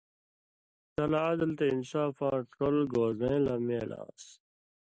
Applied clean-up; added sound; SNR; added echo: none; none; none; none.